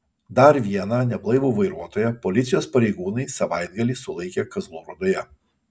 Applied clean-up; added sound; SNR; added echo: none; none; none; none.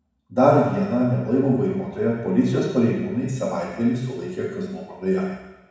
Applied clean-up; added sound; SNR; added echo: none; none; none; reverberation time 1.1 s.